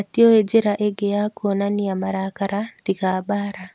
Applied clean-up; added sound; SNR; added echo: none; none; none; none.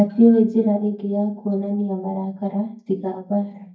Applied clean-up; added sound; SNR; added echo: neural mask model DeepFilterNet 3.